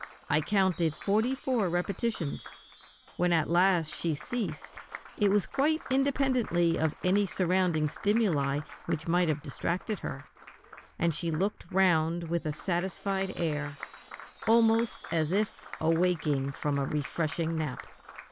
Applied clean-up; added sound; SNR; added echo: none; Chime + Applause; 17 dB; none.